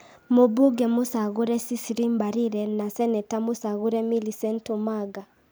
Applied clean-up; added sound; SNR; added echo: none; none; none; none.